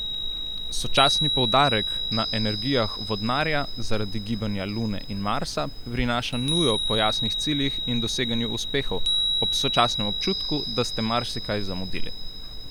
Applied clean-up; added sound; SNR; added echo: none; Chime; 0 dB; none.